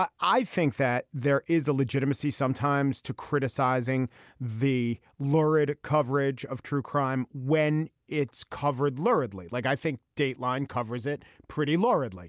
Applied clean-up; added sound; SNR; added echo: none; none; none; none.